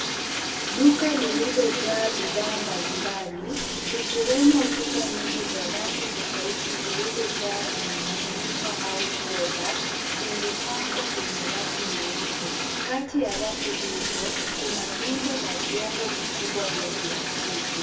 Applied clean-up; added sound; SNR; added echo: none; Bathtub (filling or washing); 0 dB; reverberation time 2.1 s.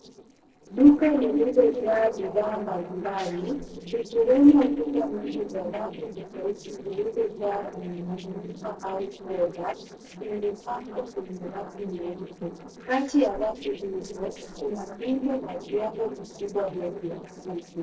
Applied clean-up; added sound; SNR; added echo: neural separator model SepFormer DNS4.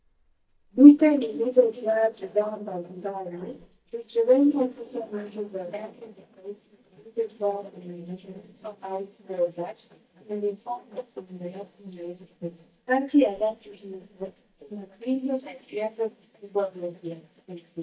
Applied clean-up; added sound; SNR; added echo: neural mask model DeepFilterNet 3.